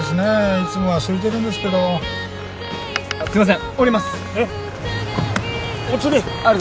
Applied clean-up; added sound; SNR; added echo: none; Door; 19 dB; none.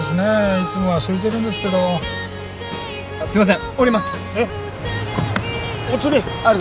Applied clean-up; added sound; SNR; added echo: none; none; none; none.